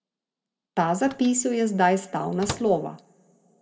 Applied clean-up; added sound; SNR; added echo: none; Microwave oven; 15 dB; reverberation time 0.7 s.